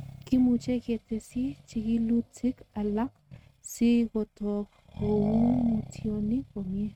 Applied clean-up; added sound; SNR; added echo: neural mask model RNNoise.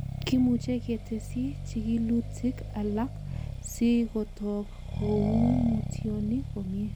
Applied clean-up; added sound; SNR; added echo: none; Accelerating, revving, vroom; 5 dB; none.